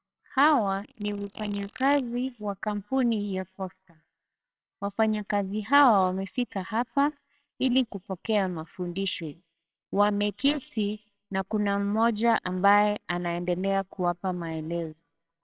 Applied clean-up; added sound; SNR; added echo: neural separator model SepFormer WHAMR!.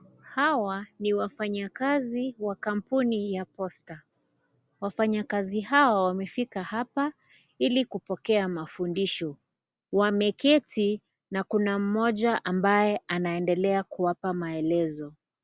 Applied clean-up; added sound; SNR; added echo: none; none; none; none.